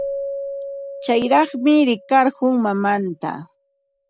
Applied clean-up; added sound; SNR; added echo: none; Keyboard (musical); 13 dB; none.